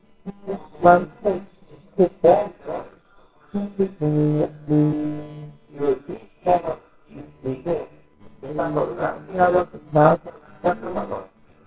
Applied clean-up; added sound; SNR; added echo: neural separator model SepFormer WHAMR!.